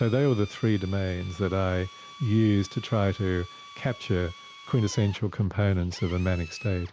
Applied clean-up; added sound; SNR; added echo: none; Drill; 20 dB; none.